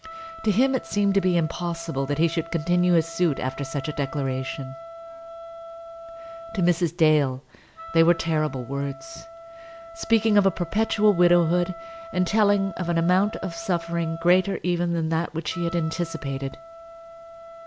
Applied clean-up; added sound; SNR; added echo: none; Wind instrument, woodwind instrument; 16 dB; none.